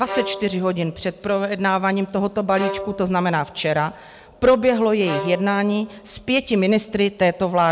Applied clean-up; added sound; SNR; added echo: none; Bowed string instrument; 14 dB; none.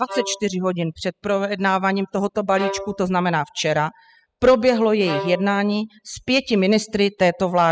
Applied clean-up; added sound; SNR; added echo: classical method spectral subtraction.